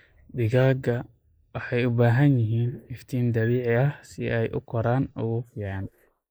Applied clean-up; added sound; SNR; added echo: neural mask model Resemble Enhance denoiser.